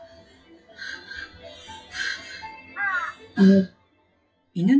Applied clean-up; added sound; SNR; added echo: classical method WPE with log-MMSE.